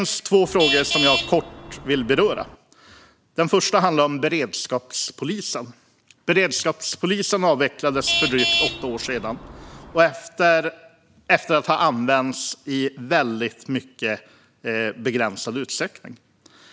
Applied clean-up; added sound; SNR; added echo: none; Traffic noise, roadway noise / Vehicle horn, car horn, honking; 3 dB; none.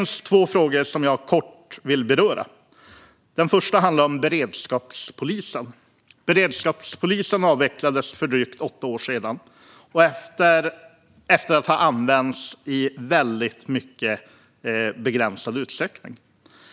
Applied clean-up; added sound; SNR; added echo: none; none; none; none.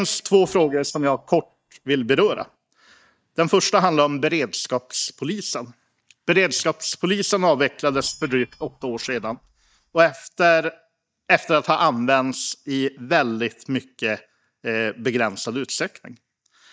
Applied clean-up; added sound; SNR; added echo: neural mask model DeepFilterNet 3.